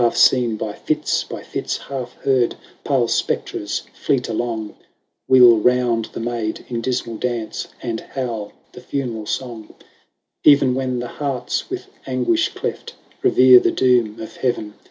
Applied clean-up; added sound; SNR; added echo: none; none; none; none.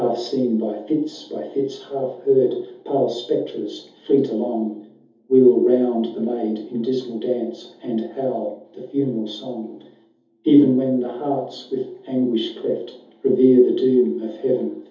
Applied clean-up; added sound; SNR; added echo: none; none; none; reverberation time 0.6 s.